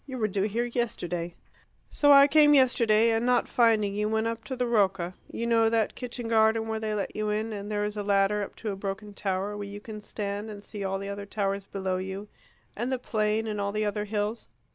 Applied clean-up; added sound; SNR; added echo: none; none; none; none.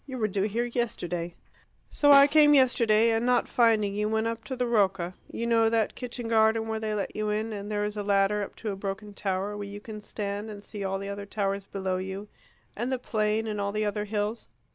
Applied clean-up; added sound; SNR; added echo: none; Snare drum; 18 dB; none.